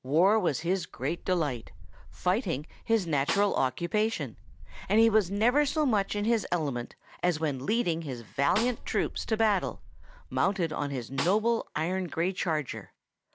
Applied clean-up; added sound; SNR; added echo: none; Wind + Snare drum; 13 dB; none.